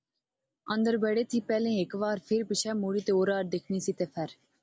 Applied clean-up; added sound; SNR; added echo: none; none; none; none.